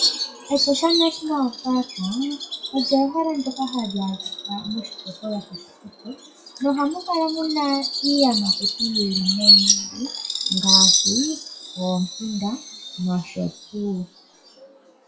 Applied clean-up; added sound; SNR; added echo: classical method WPE with log-MMSE.